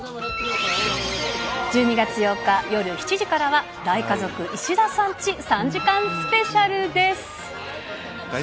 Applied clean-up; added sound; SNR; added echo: none; Wind instrument, woodwind instrument; 8 dB; none.